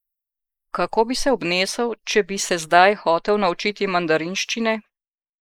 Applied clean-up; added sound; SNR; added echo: neural mask model Resemble Enhance denoiser.